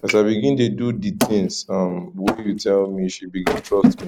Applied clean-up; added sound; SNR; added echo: neural mask model RNNoise.